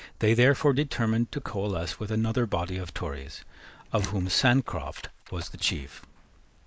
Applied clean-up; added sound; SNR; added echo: neural mask model Resemble Enhance denoiser.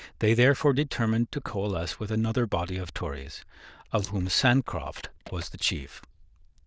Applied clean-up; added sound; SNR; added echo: neural diffusion model UNIVERSE++.